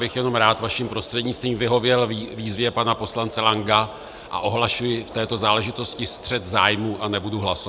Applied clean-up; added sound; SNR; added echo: none; none; none; none.